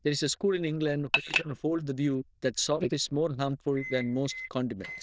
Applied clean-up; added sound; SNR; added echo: neural diffusion model UNIVERSE++.